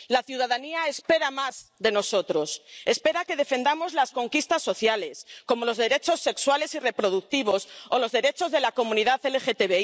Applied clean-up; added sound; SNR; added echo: none; none; none; none.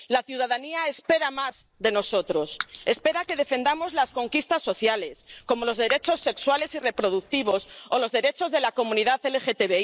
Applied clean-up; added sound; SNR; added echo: neural mask model Resemble Enhance denoiser.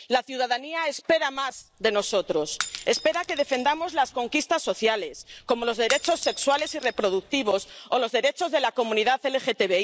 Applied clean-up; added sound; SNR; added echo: none; Shatter / Crushing; 15 dB; none.